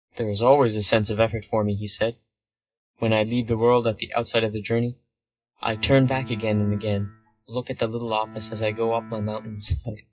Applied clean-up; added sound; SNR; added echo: classical method WPE with log-MMSE.